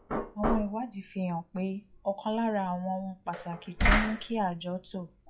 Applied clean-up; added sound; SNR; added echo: classical method WPE with log-MMSE.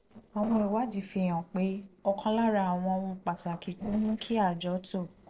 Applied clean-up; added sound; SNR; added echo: neural separator model SepFormer DNS4.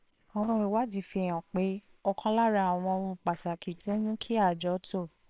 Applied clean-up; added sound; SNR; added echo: neural separator model SepFormer WHAMR!.